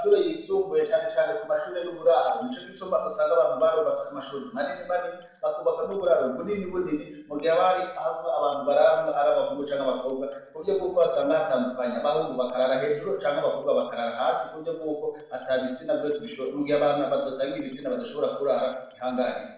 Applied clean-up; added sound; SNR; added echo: neural separator model SepFormer DNS4.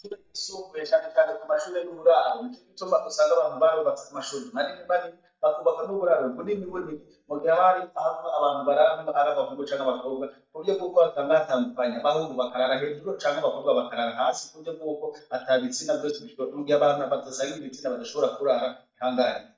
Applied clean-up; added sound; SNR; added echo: neural mask model DeepFilterNet 3.